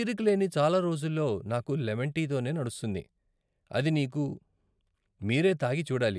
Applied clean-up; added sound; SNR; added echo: none; none; none; none.